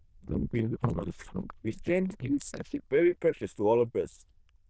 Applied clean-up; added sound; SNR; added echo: neural diffusion model UNIVERSE++.